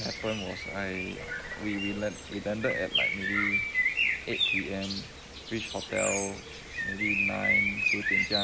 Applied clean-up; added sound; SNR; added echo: none; Bird; -4 dB; none.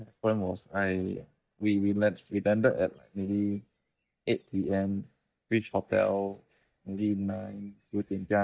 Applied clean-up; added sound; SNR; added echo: neural mask model DeepFilterNet 3.